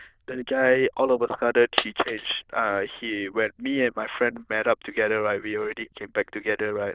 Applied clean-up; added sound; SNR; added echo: neural diffusion model UNIVERSE++.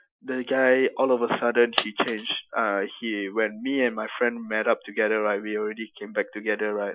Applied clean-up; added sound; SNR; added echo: classical method Wiener filter.